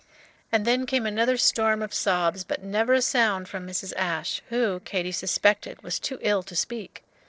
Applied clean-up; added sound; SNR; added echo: neural separator model SepFormer DNS4.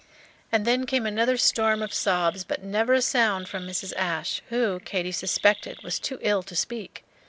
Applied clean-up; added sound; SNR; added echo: none; Chirp, tweet; 19 dB; none.